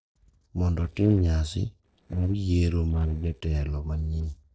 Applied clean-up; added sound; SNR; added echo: neural separator model SepFormer DNS4.